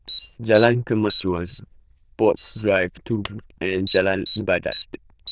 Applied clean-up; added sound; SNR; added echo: neural diffusion model UNIVERSE++.